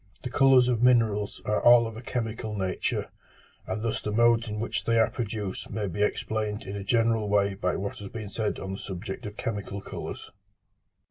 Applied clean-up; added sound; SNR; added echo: none; none; none; none.